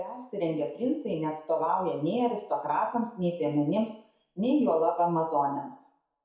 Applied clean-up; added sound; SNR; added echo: none; none; none; reverberation time 0.6 s.